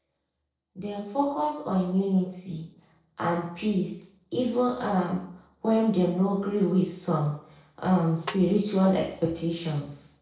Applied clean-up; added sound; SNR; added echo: neural separator model SepFormer DNS4.